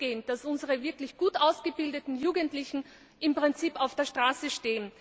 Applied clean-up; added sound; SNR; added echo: none; none; none; none.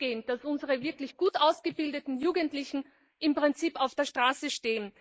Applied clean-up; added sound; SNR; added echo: neural mask model Resemble Enhance denoiser.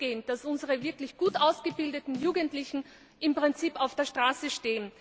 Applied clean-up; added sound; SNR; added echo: none; Bass drum / Snare drum; 19 dB; none.